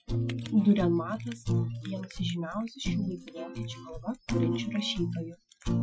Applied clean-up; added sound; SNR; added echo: classical method Wiener filter.